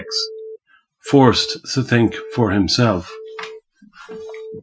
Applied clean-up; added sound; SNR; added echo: classical method Wiener filter.